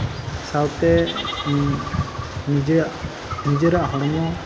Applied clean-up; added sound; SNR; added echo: none; Rain; 14 dB; reverberation time 1.3 s.